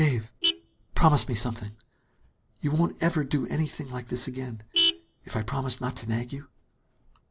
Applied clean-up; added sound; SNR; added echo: none; Vehicle horn, car horn, honking; 8 dB; none.